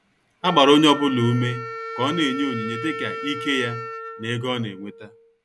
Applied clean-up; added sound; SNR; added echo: none; Wind instrument, woodwind instrument; 10 dB; none.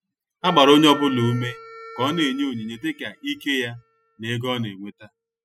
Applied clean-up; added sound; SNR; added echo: classical method spectral subtraction.